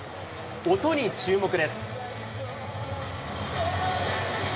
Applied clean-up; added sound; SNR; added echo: none; Wind instrument, woodwind instrument; 17 dB; none.